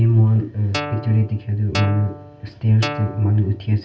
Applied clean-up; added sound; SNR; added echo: none; Guitar; 12 dB; reverberation time 0.2 s.